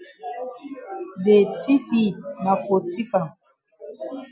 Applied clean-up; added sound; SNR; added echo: none; none; none; none.